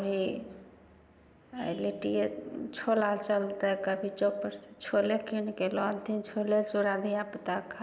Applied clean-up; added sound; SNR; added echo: none; none; none; none.